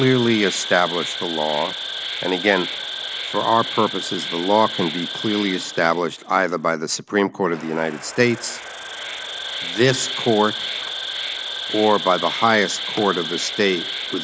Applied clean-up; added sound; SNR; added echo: none; Insect; 7 dB; none.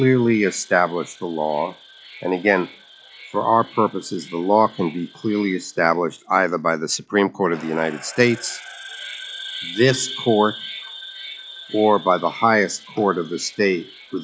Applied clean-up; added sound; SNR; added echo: classical method log-MMSE.